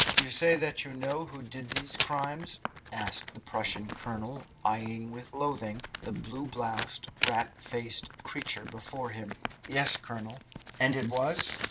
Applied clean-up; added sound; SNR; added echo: none; Writing; 3 dB; none.